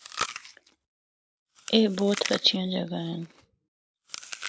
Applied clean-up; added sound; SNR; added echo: none; Chewing, mastication; 10 dB; none.